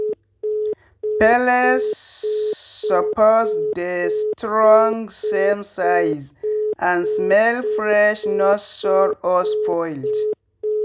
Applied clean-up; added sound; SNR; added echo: none; Telephone; 3 dB; none.